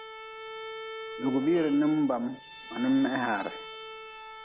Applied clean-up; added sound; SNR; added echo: none; Bowed string instrument; 12 dB; none.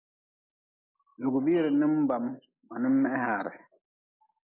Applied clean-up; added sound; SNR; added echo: none; none; none; none.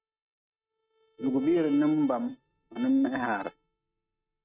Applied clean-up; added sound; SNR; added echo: neural mask model RNNoise.